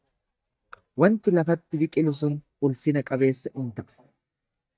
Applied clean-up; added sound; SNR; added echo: neural mask model DeepFilterNet 3.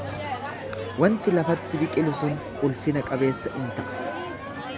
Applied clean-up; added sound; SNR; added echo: none; Crowd; 6 dB; none.